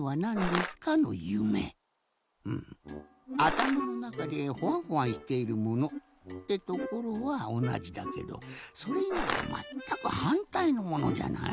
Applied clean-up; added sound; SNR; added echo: none; Crushing; 1 dB; none.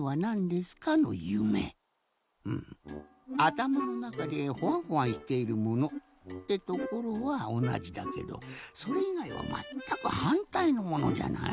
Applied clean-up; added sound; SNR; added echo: none; none; none; none.